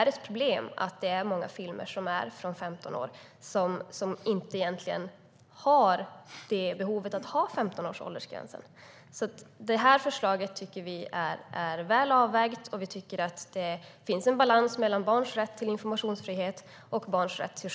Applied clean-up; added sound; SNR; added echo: none; none; none; none.